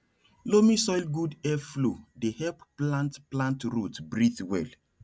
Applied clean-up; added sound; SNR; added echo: none; none; none; none.